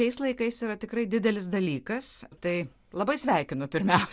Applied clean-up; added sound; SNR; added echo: none; none; none; none.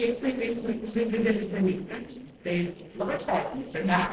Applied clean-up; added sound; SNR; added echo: neural separator model SepFormer DNS4.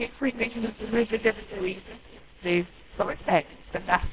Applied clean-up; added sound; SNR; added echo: neural separator model SepFormer WHAMR!.